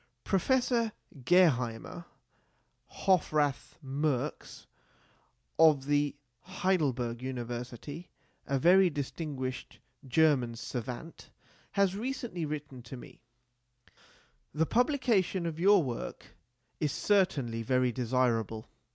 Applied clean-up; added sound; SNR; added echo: none; none; none; none.